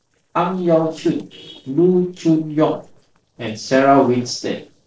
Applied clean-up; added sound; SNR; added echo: neural separator model SepFormer DNS4.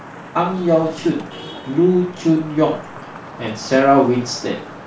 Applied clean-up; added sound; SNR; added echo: none; Traffic noise, roadway noise / Vehicle horn, car horn, honking; 16 dB; reverberation time 0.3 s.